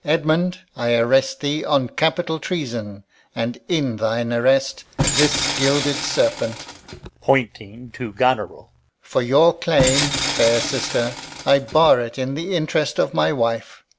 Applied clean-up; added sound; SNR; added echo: none; Tools; 4 dB; none.